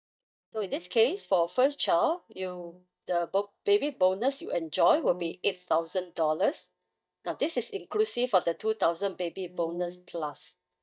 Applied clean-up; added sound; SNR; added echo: neural mask model DeepFilterNet 3.